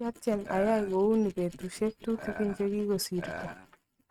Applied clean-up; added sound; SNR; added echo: neural mask model RNNoise.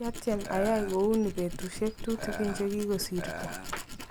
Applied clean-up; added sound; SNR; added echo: none; Tools + Burping, eructation; 7 dB; none.